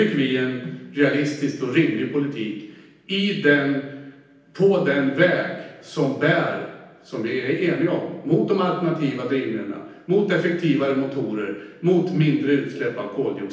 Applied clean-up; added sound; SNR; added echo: none; none; none; reverberation time 0.9 s.